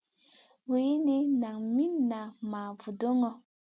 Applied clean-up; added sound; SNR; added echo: none; none; none; none.